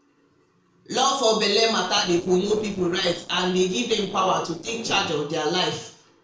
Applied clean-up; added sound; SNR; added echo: neural separator model SepFormer DNS4.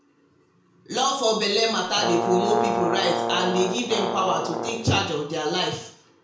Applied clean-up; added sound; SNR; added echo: none; Brass instrument; 2 dB; reverberation time 0.5 s.